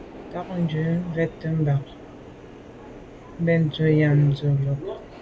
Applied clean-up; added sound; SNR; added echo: none; Subway, metro, underground; 15 dB; none.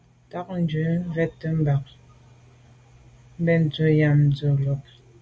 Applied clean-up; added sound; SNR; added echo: none; none; none; none.